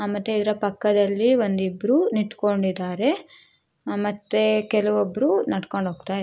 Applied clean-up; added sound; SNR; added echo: none; none; none; none.